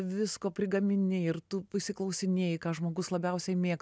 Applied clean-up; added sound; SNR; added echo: none; none; none; none.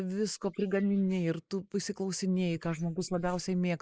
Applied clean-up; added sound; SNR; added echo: neural mask model Resemble Enhance denoiser.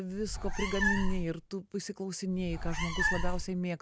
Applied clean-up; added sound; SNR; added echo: none; Meow; -2 dB; none.